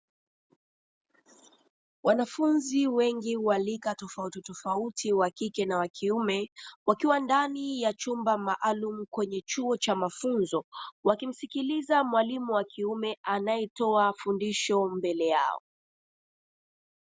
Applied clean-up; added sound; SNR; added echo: none; none; none; none.